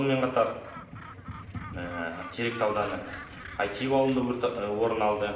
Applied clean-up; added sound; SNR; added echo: none; Gull, seagull; 17 dB; reverberation time 0.8 s.